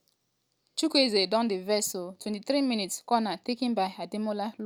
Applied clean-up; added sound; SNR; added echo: none; none; none; none.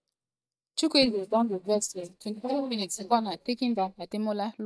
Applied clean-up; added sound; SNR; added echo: neural mask model DeepFilterNet 3.